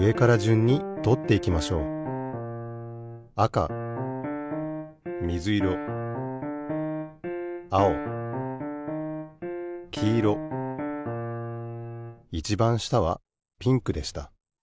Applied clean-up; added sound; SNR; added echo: none; none; none; none.